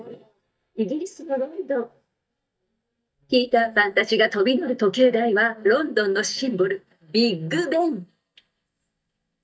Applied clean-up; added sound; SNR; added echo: neural mask model DeepFilterNet 3.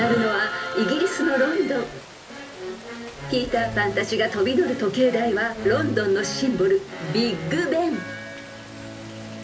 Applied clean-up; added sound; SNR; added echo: none; Rain; 19 dB; reverberation time 0.3 s.